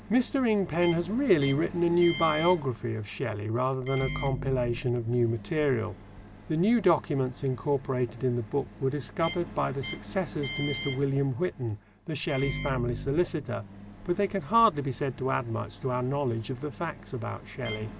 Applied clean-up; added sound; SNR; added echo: none; Microwave oven; 12 dB; none.